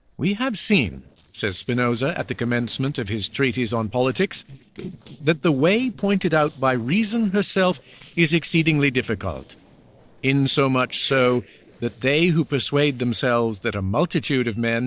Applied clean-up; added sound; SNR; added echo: neural separator model SepFormer DNS4.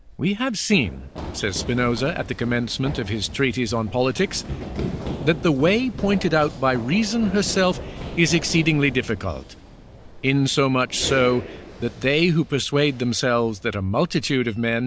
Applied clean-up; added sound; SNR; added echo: none; Run; 12 dB; none.